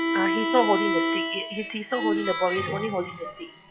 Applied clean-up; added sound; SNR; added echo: classical method log-MMSE.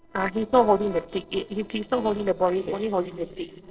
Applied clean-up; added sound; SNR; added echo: neural separator model SepFormer DNS4.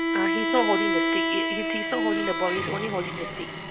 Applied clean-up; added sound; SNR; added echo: none; Bowed string instrument; -3 dB; none.